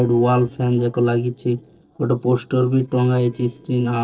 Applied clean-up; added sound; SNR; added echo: neural separator model SepFormer DNS4.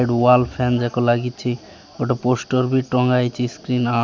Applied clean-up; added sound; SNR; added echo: none; none; none; none.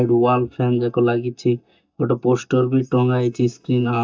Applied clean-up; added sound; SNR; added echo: neural mask model DeepFilterNet 3.